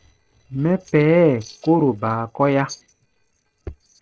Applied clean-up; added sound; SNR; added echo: neural separator model SepFormer DNS4.